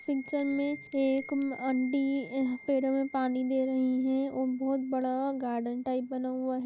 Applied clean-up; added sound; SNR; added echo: none; Bell; 14 dB; none.